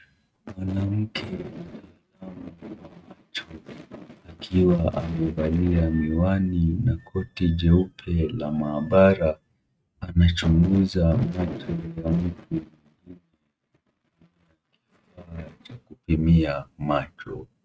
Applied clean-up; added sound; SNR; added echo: neural mask model RNNoise.